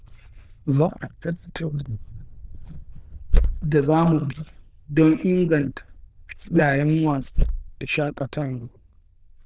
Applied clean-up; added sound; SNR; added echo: neural diffusion model UNIVERSE++.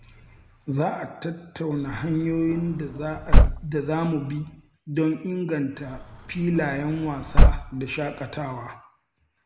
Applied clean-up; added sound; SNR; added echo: none; Slam / Car; -4 dB; none.